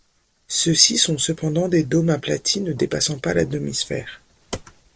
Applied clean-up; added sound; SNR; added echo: neural separator model SepFormer DNS4.